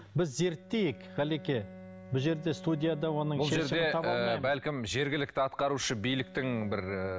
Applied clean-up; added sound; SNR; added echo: none; Bowed string instrument; 17 dB; none.